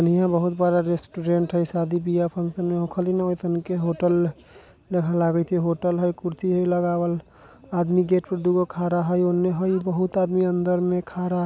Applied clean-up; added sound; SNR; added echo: none; none; none; none.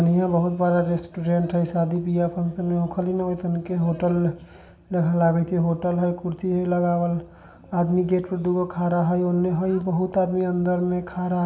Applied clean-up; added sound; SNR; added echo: none; none; none; reverberation time 0.7 s.